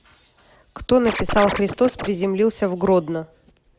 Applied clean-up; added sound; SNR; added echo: none; Scratching (performance technique); 5 dB; none.